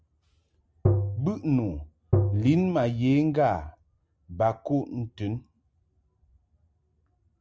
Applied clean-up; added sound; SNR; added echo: none; Tap; -2 dB; none.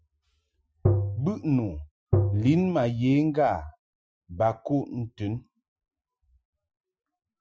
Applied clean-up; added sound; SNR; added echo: classical method Wiener filter.